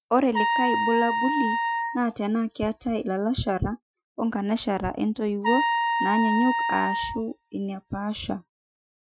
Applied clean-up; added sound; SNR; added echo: classical method Wiener filter.